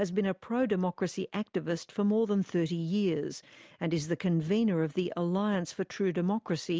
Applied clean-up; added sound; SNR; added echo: none; none; none; none.